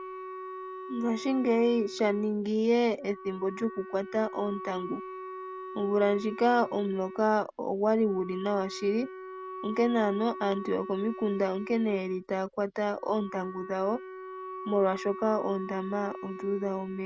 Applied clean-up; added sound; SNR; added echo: none; Wind instrument, woodwind instrument; 12 dB; none.